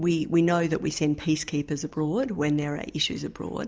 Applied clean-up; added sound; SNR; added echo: none; none; none; none.